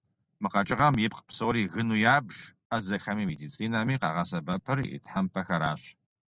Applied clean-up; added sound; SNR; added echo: none; none; none; none.